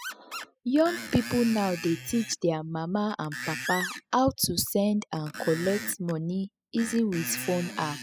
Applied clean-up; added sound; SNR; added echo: classical method spectral subtraction.